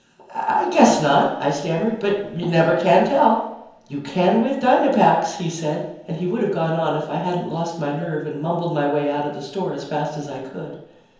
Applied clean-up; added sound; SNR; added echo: none; none; none; reverberation time 0.9 s.